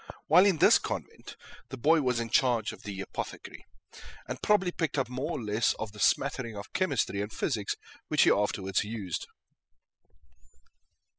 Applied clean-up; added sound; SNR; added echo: classical method spectral subtraction.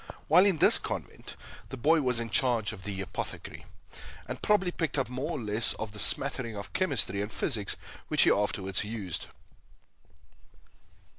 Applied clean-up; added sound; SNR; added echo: none; Cricket; 12 dB; none.